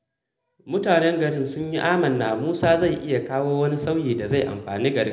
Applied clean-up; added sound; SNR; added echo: none; none; none; reverberation time 0.7 s.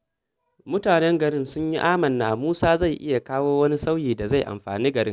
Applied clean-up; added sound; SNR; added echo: none; none; none; none.